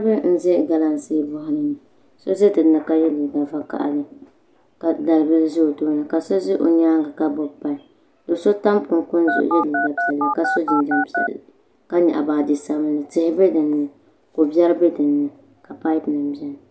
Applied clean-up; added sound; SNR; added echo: none; Telephone; 2 dB; none.